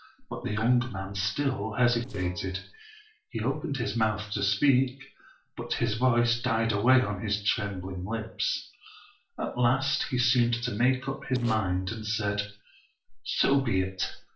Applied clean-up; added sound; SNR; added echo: neural separator model SepFormer DNS4.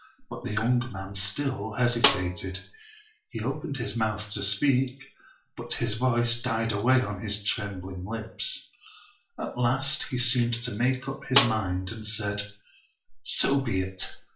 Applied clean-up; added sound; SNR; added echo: none; Snare drum; 0 dB; reverberation time 0.4 s.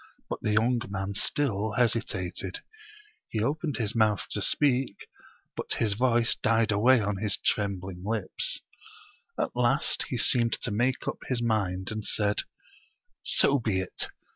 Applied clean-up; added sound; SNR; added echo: none; none; none; none.